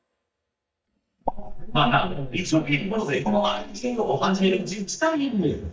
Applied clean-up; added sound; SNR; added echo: neural mask model DeepFilterNet 3.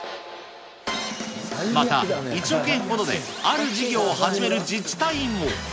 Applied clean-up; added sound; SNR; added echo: none; none; none; none.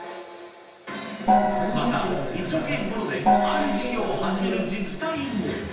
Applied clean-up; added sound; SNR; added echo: none; Gong; -2 dB; reverberation time 0.9 s.